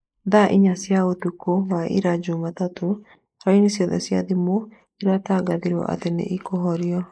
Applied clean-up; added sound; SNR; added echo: neural mask model Resemble Enhance denoiser.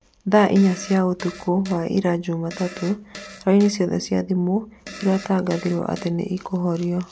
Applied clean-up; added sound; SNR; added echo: none; Fart; 18 dB; none.